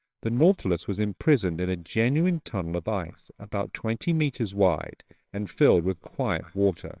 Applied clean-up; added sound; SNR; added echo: neural separator model SepFormer WHAMR!.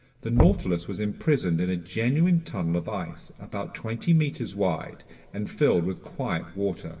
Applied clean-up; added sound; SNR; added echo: none; Knock / Wood; 5 dB; reverberation time 2.8 s.